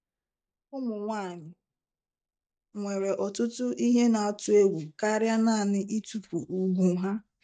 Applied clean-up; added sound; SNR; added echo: neural mask model DeepFilterNet 3.